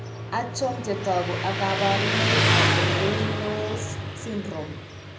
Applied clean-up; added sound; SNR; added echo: none; Motorcycle; -4 dB; reverberation time 0.5 s.